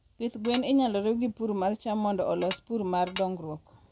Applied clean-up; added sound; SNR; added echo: none; Tap / Dishes, pots, and pans; 10 dB; none.